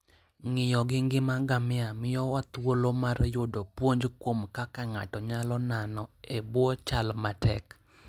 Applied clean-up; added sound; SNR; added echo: neural mask model DeepFilterNet 3.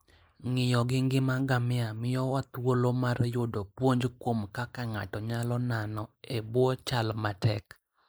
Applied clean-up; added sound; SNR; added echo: neural mask model Resemble Enhance denoiser.